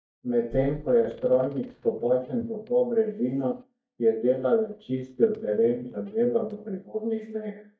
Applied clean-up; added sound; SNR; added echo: neural mask model DeepFilterNet 3.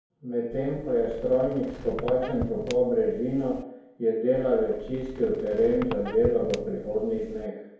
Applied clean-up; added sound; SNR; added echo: none; Squeak; 13 dB; reverberation time 0.9 s.